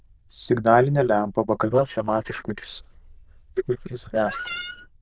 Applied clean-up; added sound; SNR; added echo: neural diffusion model UNIVERSE++.